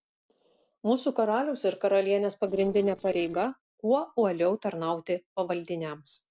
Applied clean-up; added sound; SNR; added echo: neural separator model SepFormer DNS4.